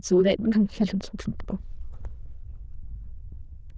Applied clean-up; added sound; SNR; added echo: neural diffusion model UNIVERSE++.